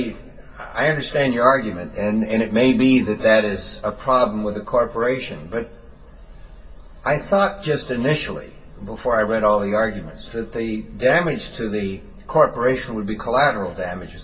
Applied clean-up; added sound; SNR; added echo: none; none; none; reverberation time 0.1 s.